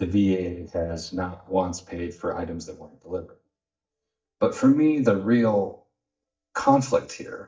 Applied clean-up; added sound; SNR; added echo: neural mask model DeepFilterNet 3.